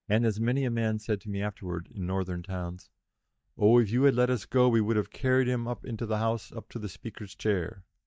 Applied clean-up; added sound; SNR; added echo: neural mask model DeepFilterNet 3.